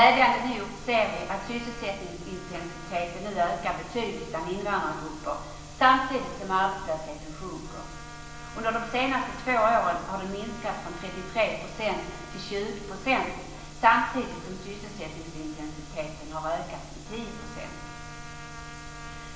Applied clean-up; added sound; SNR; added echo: none; Trumpet; 19 dB; reverberation time 1.0 s.